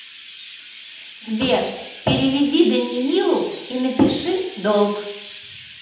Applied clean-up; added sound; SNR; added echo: none; Chirp, tweet; 16 dB; reverberation time 0.8 s.